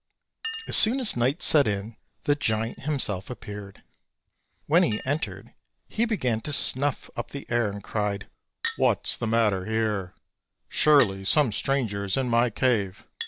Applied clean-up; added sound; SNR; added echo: none; Chink, clink; 18 dB; none.